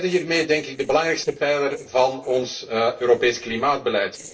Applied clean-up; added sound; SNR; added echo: neural separator model SepFormer DNS4.